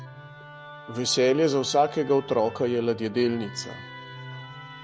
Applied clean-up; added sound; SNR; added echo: none; Musical instrument; 16 dB; none.